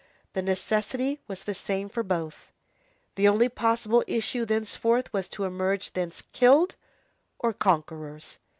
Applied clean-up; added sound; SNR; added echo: none; none; none; none.